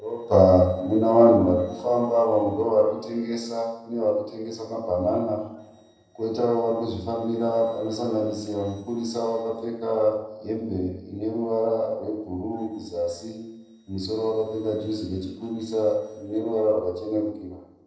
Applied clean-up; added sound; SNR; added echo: neural separator model SepFormer DNS4.